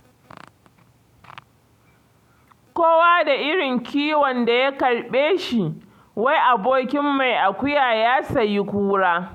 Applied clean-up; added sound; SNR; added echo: none; none; none; none.